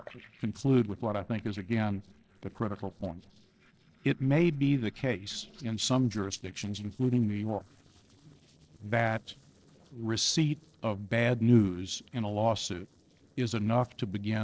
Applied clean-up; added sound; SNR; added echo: neural separator model SepFormer DNS4.